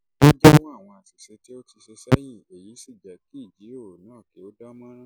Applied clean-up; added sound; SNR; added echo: none; none; none; none.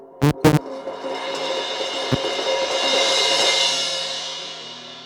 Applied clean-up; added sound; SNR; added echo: none; Crash cymbal; -3 dB; none.